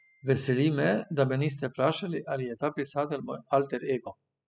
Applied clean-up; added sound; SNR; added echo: classical method spectral subtraction.